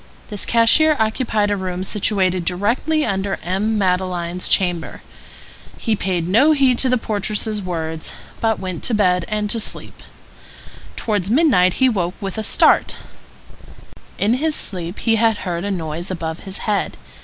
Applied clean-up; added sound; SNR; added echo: none; none; none; none.